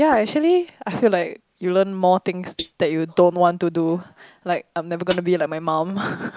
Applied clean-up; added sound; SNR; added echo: neural mask model Resemble Enhance denoiser.